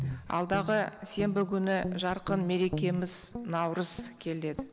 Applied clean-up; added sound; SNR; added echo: none; Guitar; 8 dB; none.